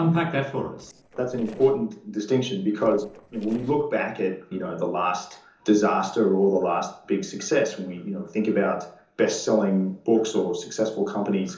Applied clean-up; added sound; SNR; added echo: neural separator model SepFormer DNS4.